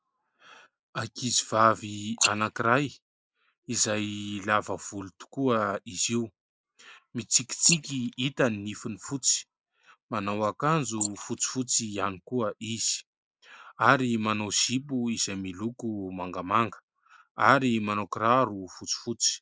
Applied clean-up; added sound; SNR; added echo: neural mask model Resemble Enhance denoiser.